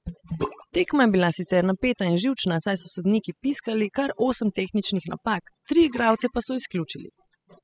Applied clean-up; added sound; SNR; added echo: classical method spectral subtraction.